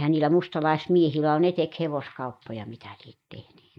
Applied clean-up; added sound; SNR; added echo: neural mask model Resemble Enhance denoiser.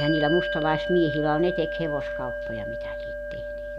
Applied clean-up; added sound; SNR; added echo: none; Bell; 3 dB; none.